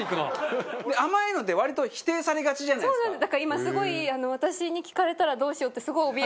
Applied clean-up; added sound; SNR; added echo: none; none; none; none.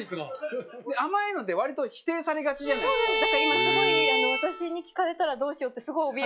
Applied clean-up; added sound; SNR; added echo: classical method log-MMSE.